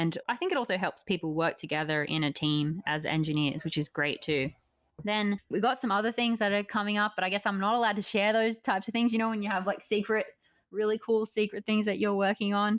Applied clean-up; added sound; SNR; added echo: none; none; none; none.